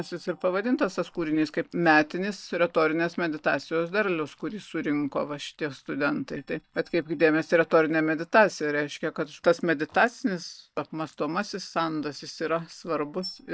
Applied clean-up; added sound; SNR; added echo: neural mask model DeepFilterNet 3.